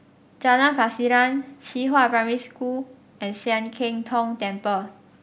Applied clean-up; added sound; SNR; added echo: none; none; none; none.